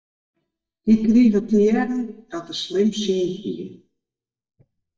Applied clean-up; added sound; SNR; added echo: neural mask model DeepFilterNet 3.